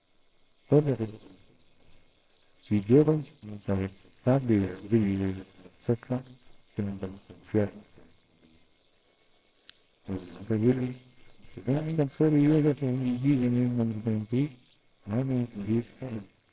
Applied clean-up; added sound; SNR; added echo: neural separator model SepFormer WHAMR!.